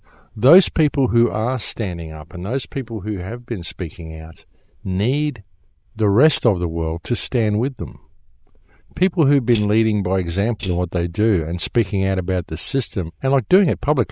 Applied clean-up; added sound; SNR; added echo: neural diffusion model UNIVERSE++.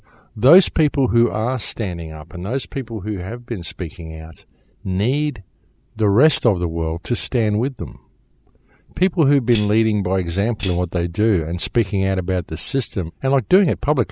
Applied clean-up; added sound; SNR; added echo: none; Tambourine; 15 dB; none.